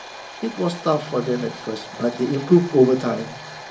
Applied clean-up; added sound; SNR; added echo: none; Domestic sounds, home sounds; 15 dB; reverberation time 0.2 s.